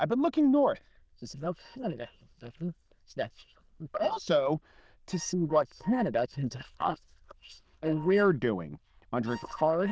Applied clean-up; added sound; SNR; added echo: neural diffusion model UNIVERSE++.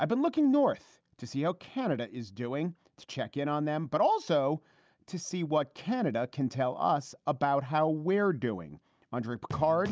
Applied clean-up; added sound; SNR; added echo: none; none; none; none.